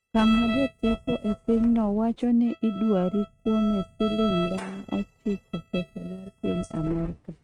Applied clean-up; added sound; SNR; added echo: neural mask model RNNoise.